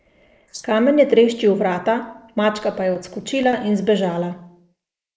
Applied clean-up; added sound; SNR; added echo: neural mask model Resemble Enhance denoiser.